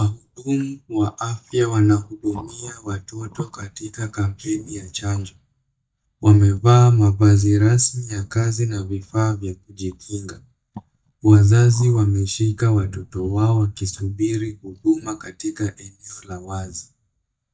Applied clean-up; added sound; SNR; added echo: neural mask model DeepFilterNet 3.